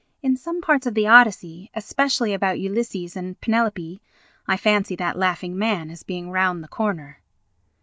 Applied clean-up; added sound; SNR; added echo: none; none; none; none.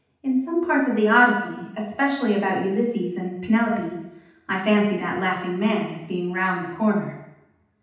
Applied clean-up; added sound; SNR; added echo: none; none; none; reverberation time 0.8 s.